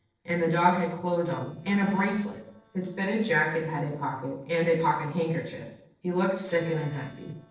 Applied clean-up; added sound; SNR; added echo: neural separator model SepFormer DNS4.